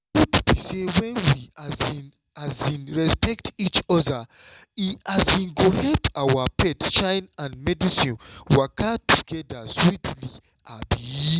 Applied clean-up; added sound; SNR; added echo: none; none; none; none.